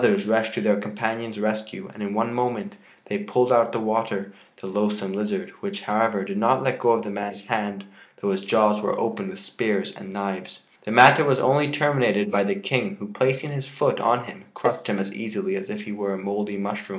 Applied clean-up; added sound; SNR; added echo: neural mask model Resemble Enhance denoiser.